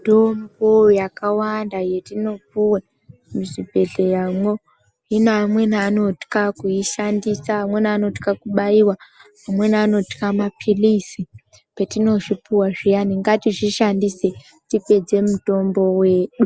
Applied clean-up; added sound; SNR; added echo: none; none; none; none.